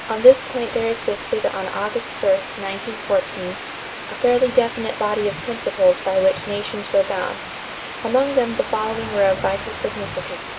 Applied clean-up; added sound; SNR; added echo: none; Water; 9 dB; none.